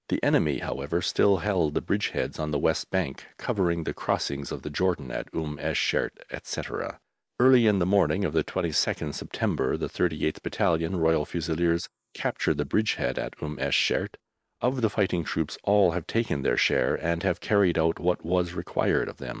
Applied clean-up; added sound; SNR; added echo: neural mask model Resemble Enhance denoiser.